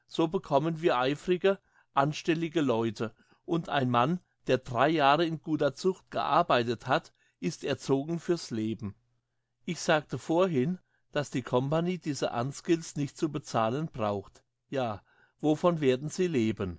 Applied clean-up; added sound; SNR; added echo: none; none; none; none.